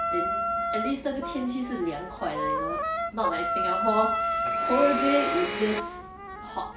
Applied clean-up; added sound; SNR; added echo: none; Wind instrument, woodwind instrument + Domestic sounds, home sounds; 0 dB; none.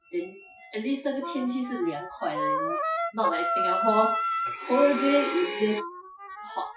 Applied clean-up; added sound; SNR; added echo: classical method Wiener filter.